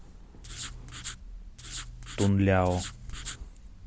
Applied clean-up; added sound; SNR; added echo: none; Writing; 12 dB; none.